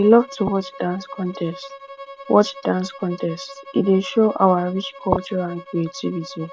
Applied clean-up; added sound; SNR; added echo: none; Bowed string instrument; 18 dB; none.